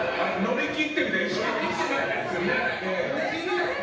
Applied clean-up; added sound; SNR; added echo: none; none; none; reverberation time 0.9 s.